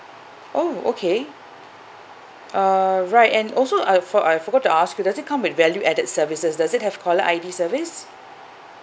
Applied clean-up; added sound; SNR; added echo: none; none; none; none.